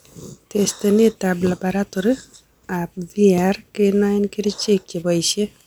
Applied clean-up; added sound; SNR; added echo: none; none; none; none.